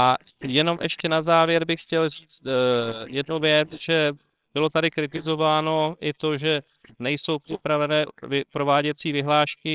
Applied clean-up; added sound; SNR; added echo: neural separator model SepFormer WHAMR!.